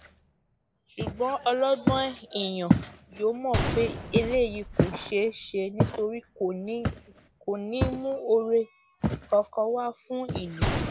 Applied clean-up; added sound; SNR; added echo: none; Gunshot, gunfire + Walk, footsteps; 2 dB; none.